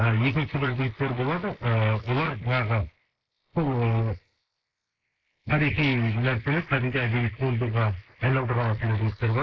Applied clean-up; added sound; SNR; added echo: neural mask model Resemble Enhance denoiser.